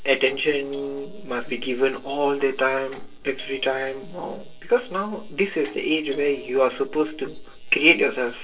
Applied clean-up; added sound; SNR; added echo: neural separator model SepFormer DNS4.